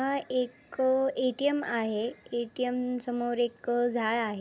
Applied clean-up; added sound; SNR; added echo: none; none; none; none.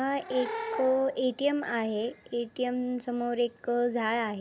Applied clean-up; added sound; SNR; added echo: none; Animal / Brass instrument; 12 dB; none.